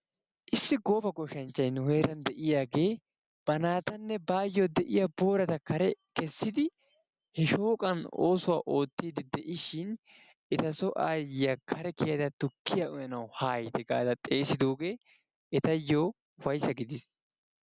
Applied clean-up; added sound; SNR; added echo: none; none; none; none.